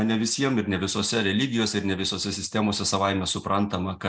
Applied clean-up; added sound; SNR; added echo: none; none; none; none.